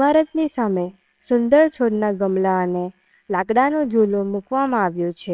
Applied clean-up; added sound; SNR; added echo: neural separator model SepFormer WHAMR!.